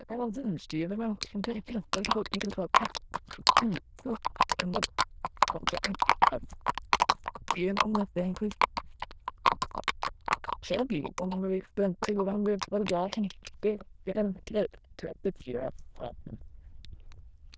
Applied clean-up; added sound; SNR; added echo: neural diffusion model UNIVERSE++.